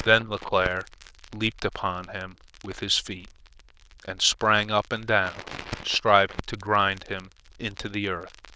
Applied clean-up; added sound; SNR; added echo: neural diffusion model UNIVERSE++.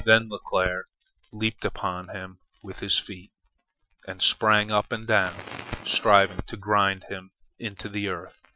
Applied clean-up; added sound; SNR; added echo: classical method Wiener filter.